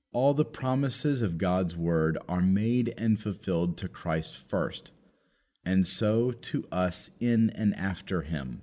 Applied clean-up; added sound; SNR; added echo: none; none; none; none.